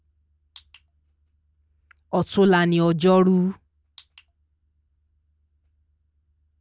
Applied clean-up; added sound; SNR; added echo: none; none; none; none.